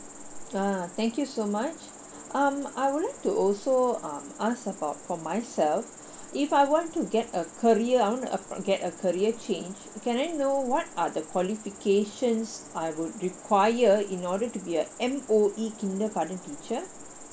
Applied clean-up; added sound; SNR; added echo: none; Cricket; 17 dB; none.